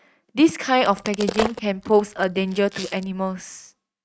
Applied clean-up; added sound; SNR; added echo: neural mask model RNNoise.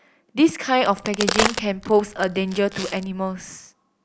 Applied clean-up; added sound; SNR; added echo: none; Crack; 6 dB; none.